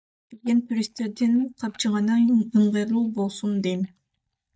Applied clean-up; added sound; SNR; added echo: neural mask model DeepFilterNet 3.